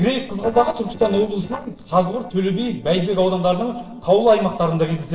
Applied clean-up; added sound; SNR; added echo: neural separator model SepFormer DNS4.